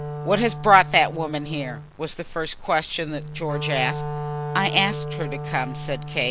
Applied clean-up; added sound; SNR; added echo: none; Wind instrument, woodwind instrument; 8 dB; none.